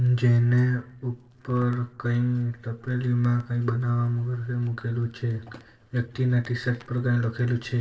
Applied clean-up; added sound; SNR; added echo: neural separator model SepFormer DNS4.